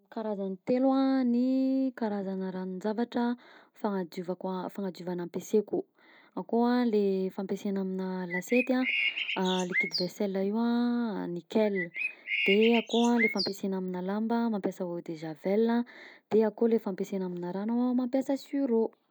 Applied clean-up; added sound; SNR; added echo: none; Bird; 3 dB; none.